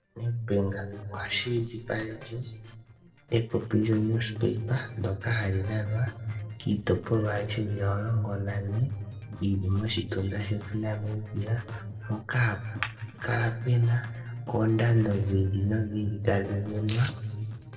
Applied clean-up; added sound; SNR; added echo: neural separator model SepFormer DNS4.